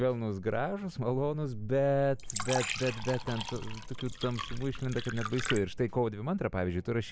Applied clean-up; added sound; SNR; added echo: none; Thunder / Wind / Bird vocalization, bird call, bird song + Fill (with liquid); 7 dB; none.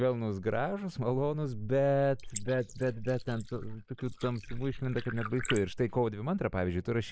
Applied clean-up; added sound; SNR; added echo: neural mask model Resemble Enhance denoiser.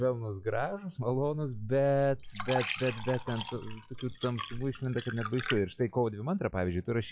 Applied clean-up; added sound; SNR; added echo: classical method log-MMSE.